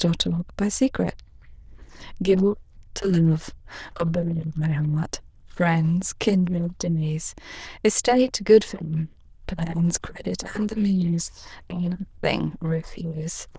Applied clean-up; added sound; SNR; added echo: neural diffusion model UNIVERSE++.